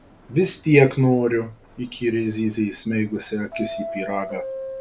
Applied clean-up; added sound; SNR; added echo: none; Subway, metro, underground; 14 dB; none.